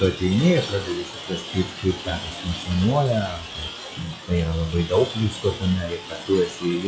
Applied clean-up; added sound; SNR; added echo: classical method log-MMSE.